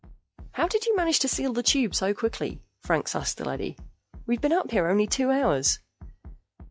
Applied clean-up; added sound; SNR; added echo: classical method log-MMSE.